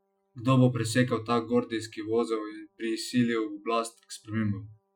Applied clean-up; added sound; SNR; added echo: classical method Wiener filter.